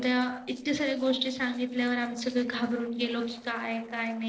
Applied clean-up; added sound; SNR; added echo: neural separator model SepFormer DNS4.